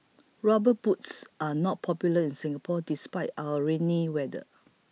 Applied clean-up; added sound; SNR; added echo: none; none; none; none.